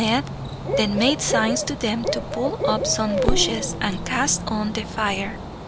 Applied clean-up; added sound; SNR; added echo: none; Crackle + Cricket / Bird; 2 dB; none.